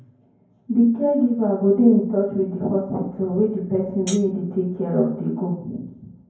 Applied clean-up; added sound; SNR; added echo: none; Hi-hat; 13 dB; reverberation time 0.9 s.